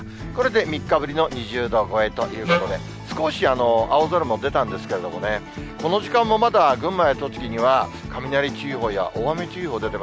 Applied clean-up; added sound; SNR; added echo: none; Wind instrument, woodwind instrument; 1 dB; none.